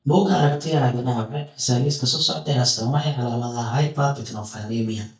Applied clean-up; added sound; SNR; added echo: neural mask model DeepFilterNet 3.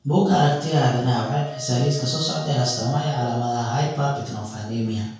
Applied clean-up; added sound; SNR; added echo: none; Wind instrument, woodwind instrument; 17 dB; reverberation time 0.6 s.